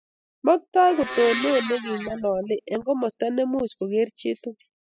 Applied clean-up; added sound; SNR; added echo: classical method spectral subtraction.